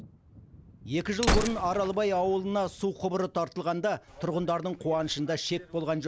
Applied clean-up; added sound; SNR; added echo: none; Gunshot, gunfire; 4 dB; none.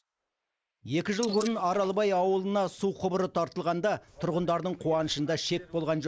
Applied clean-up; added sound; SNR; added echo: neural mask model Resemble Enhance denoiser.